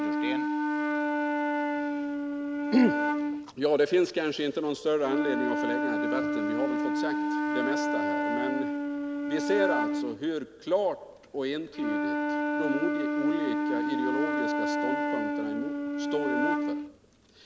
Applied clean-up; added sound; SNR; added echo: none; Wind instrument, woodwind instrument; -2 dB; none.